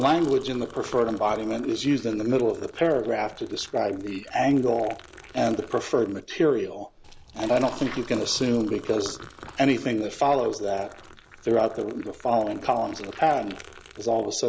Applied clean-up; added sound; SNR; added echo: none; Liquid; 20 dB; none.